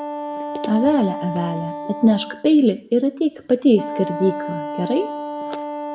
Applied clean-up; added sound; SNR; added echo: none; Wind instrument, woodwind instrument; 9 dB; reverberation time 0.4 s.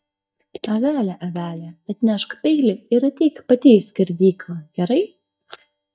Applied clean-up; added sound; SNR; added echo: neural mask model DeepFilterNet 3.